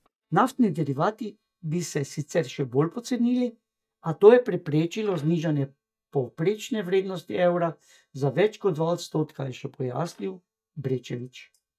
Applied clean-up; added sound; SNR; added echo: neural mask model DeepFilterNet 3.